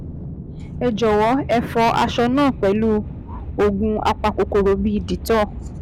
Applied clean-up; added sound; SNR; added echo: none; Aircraft; 10 dB; none.